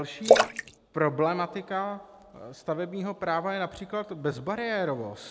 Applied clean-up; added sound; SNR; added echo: none; Splash, splatter; -4 dB; none.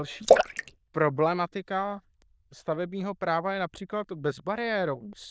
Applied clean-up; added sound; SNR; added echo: neural diffusion model UNIVERSE++.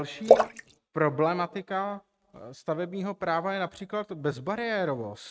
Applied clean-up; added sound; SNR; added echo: neural mask model RNNoise.